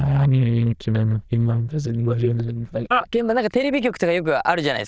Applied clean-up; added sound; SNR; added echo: neural diffusion model UNIVERSE++.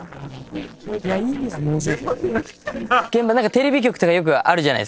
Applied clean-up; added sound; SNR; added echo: neural separator model SepFormer DNS4.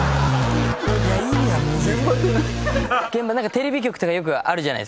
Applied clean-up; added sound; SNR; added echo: none; Guitar; 18 dB; none.